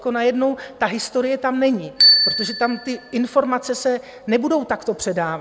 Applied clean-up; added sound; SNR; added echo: none; Bicycle bell; 3 dB; none.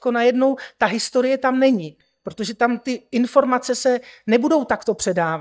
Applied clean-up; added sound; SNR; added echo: neural mask model DeepFilterNet 3.